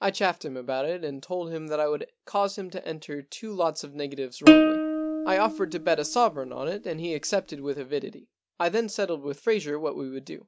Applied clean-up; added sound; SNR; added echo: none; Plucked string instrument; -5 dB; none.